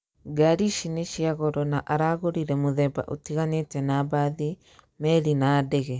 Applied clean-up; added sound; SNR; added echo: none; none; none; none.